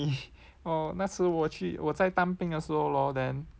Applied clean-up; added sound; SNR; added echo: none; none; none; none.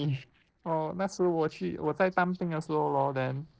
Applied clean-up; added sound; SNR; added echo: neural separator model SepFormer DNS4.